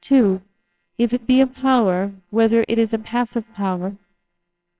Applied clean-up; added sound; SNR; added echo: neural separator model SepFormer WHAMR!.